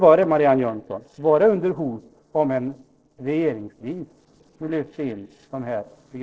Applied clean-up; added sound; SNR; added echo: neural separator model SepFormer DNS4.